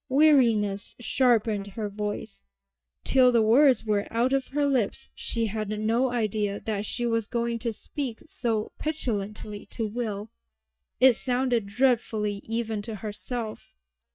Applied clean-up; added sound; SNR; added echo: neural mask model DeepFilterNet 3.